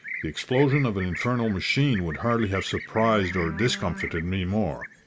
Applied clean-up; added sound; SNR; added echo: none; Livestock, farm animals, working animals; 11 dB; none.